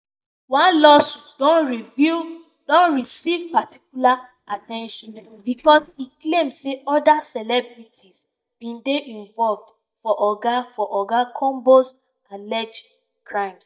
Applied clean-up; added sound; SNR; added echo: neural mask model DeepFilterNet 3.